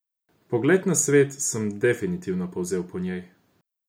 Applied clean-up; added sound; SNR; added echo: none; none; none; none.